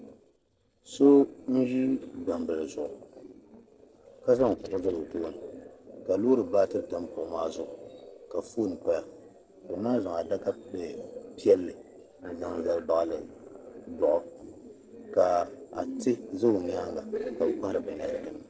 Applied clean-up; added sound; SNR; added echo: neural separator model SepFormer DNS4.